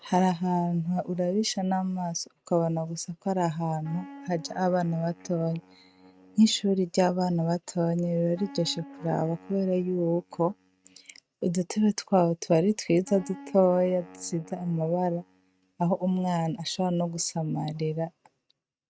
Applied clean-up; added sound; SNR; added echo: neural mask model RNNoise.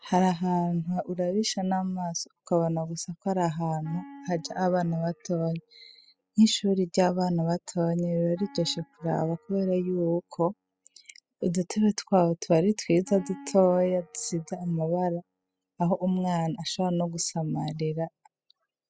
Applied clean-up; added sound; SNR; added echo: classical method spectral subtraction.